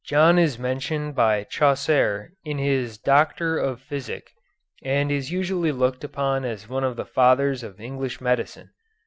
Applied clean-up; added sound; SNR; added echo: none; none; none; none.